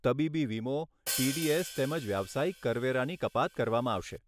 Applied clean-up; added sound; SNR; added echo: none; Hi-hat; 9 dB; none.